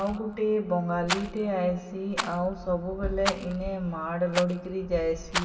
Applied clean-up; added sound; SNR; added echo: none; Rattle; 9 dB; reverberation time 1.8 s.